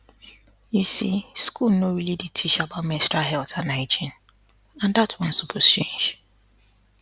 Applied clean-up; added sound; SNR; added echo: none; none; none; none.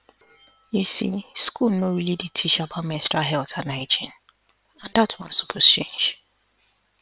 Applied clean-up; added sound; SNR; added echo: neural separator model SepFormer WHAM!.